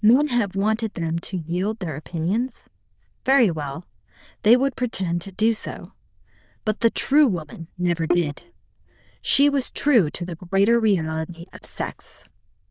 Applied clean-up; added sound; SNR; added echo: neural diffusion model UNIVERSE++.